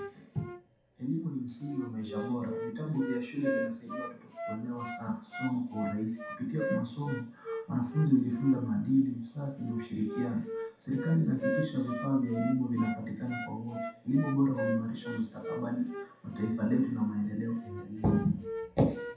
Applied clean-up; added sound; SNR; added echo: none; Wind instrument, woodwind instrument; 9 dB; reverberation time 0.7 s.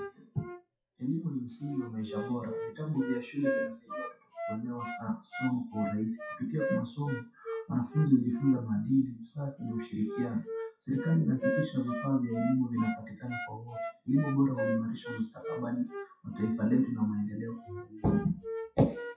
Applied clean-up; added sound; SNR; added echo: classical method WPE with log-MMSE.